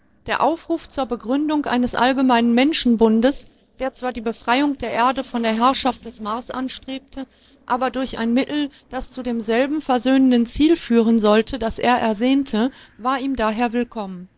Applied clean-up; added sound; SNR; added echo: neural separator model SepFormer DNS4.